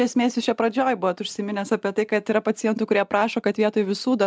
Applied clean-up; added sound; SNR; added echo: none; none; none; none.